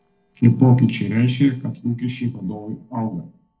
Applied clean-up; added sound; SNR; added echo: neural separator model SepFormer DNS4.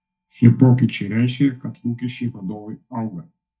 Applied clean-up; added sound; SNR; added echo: neural mask model DeepFilterNet 3.